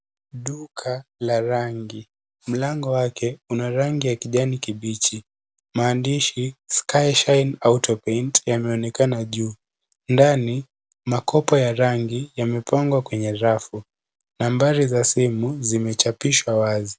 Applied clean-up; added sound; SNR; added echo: none; none; none; none.